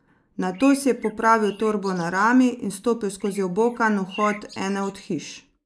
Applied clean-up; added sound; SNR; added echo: neural mask model Resemble Enhance denoiser.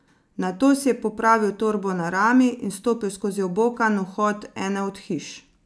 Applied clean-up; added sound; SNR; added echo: none; none; none; none.